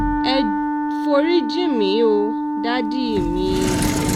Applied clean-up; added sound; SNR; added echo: none; Sliding door + Wind instrument, woodwind instrument; 0 dB; none.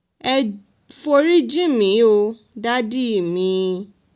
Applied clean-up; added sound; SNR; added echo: none; none; none; none.